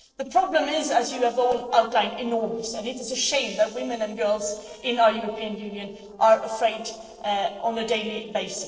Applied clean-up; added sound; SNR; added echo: neural separator model SepFormer DNS4.